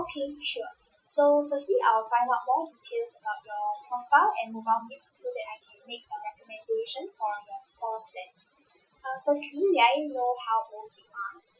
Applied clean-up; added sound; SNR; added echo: classical method Wiener filter.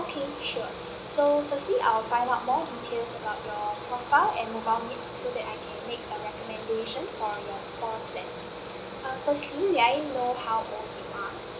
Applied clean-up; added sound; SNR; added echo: none; Mechanical fan; 9 dB; none.